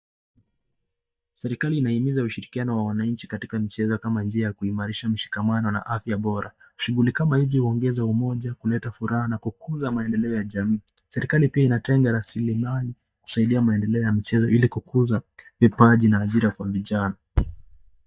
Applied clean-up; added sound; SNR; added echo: neural mask model DeepFilterNet 3.